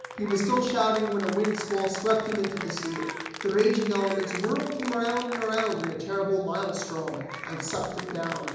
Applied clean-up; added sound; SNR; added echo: none; Applause / Cheering; 10 dB; reverberation time 1.0 s.